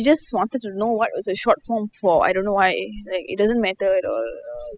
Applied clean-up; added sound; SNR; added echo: classical method spectral subtraction.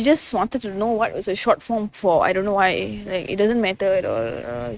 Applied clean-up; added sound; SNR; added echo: neural mask model RNNoise.